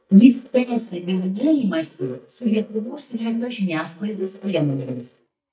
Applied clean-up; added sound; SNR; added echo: neural mask model DeepFilterNet 3.